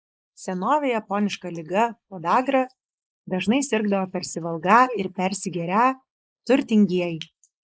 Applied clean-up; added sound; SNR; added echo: neural mask model Resemble Enhance denoiser.